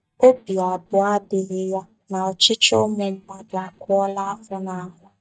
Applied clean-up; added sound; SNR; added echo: neural mask model DeepFilterNet 3.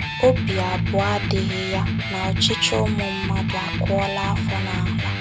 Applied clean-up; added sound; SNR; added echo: none; Electric guitar; -2 dB; none.